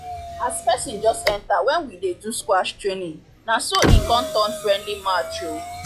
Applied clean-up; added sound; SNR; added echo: classical method log-MMSE.